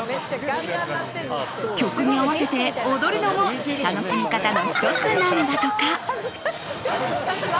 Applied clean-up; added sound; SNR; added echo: none; none; none; none.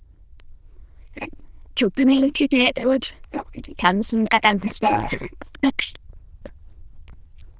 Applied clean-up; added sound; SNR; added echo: neural diffusion model UNIVERSE++.